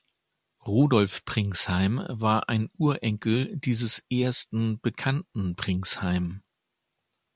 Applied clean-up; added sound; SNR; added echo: none; none; none; none.